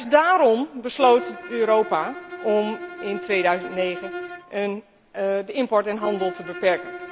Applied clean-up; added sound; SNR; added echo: none; Bowed string instrument; 13 dB; none.